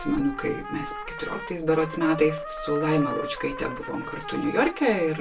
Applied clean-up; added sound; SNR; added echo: none; Trumpet; 10 dB; reverberation time 0.2 s.